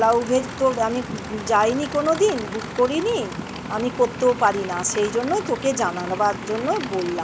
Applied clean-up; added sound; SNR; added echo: none; Idling / Aircraft; 12 dB; none.